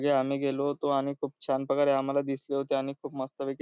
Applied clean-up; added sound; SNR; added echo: none; none; none; none.